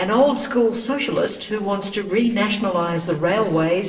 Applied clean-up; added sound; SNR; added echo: neural separator model SepFormer DNS4.